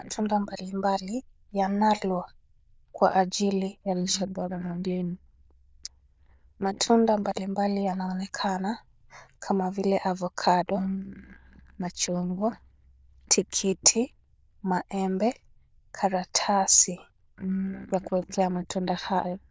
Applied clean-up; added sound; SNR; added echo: neural diffusion model UNIVERSE++.